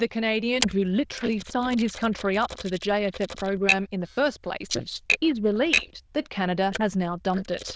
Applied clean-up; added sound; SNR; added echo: neural diffusion model UNIVERSE++.